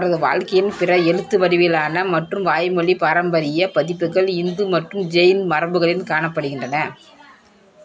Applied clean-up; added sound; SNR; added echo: none; none; none; none.